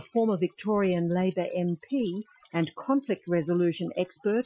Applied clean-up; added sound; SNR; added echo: classical method Wiener filter.